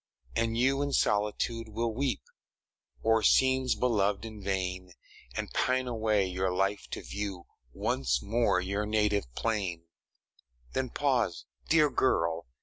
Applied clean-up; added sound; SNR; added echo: none; none; none; none.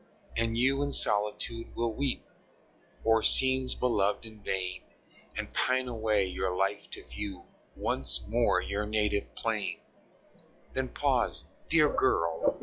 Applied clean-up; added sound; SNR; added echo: classical method log-MMSE.